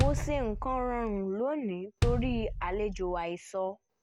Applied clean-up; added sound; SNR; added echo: none; Bass drum; 2 dB; none.